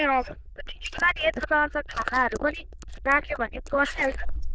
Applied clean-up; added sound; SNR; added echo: neural diffusion model UNIVERSE++.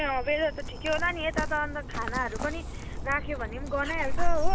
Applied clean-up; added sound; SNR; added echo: none; Dog; -3 dB; none.